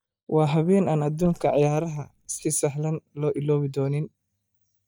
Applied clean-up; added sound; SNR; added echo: neural mask model DeepFilterNet 3.